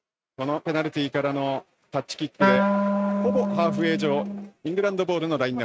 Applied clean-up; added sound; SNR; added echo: neural mask model RNNoise.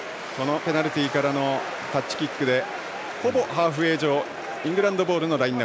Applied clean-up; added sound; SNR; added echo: none; none; none; none.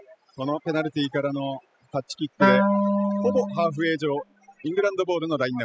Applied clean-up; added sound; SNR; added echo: classical method spectral subtraction.